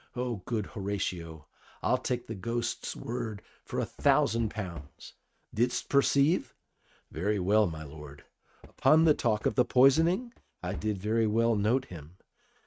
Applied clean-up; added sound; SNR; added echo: neural mask model RNNoise.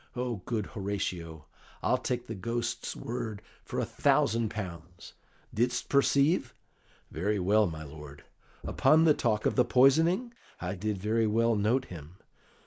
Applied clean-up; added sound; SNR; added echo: neural mask model Resemble Enhance denoiser.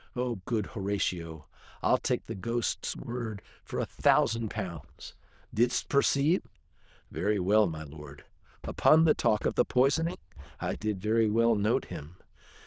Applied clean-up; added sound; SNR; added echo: neural diffusion model UNIVERSE++.